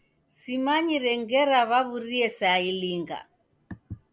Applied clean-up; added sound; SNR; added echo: none; none; none; none.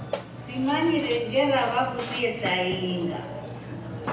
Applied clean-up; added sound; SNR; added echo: none; Burping, eructation; 9 dB; reverberation time 0.9 s.